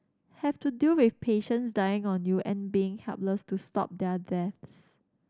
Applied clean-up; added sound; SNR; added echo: none; none; none; none.